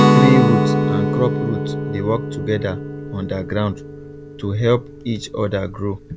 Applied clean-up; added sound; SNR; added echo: none; Guitar; -2 dB; none.